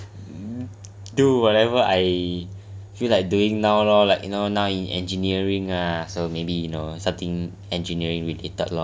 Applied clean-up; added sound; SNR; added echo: none; none; none; none.